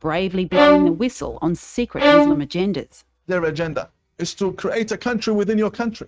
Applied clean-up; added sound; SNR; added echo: neural mask model RNNoise.